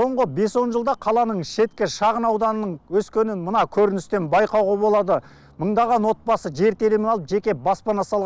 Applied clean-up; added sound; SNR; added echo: none; none; none; none.